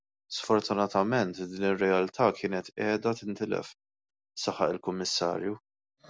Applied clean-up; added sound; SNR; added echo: none; none; none; none.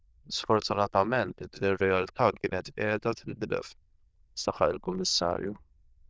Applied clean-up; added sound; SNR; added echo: neural diffusion model UNIVERSE++.